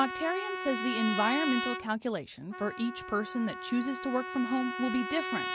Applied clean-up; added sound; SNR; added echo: none; Trumpet; 5 dB; none.